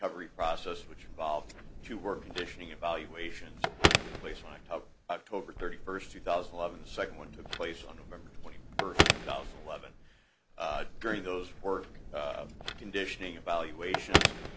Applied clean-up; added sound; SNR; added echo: none; Telephone; -3 dB; none.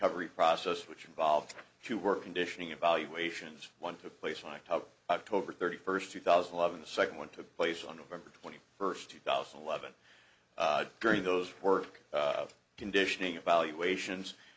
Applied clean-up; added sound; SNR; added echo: none; none; none; none.